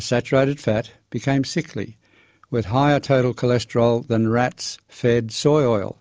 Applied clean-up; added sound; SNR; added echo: none; none; none; none.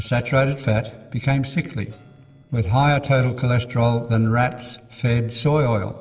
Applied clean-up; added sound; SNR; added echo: neural separator model SepFormer DNS4.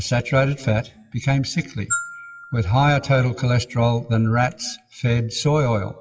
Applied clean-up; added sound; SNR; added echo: classical method WPE with log-MMSE.